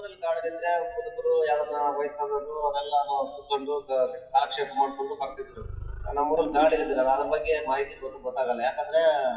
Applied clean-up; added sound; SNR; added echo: classical method WPE with log-MMSE.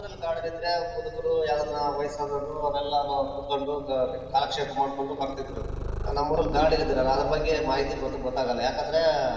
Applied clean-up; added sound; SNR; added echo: none; Purr; 10 dB; reverberation time 1.9 s.